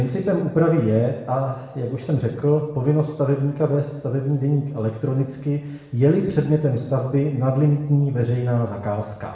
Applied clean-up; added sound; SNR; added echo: none; none; none; reverberation time 0.8 s.